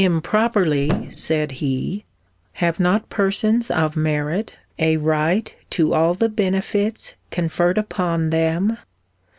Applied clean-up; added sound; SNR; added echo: none; Thump, thud; 9 dB; none.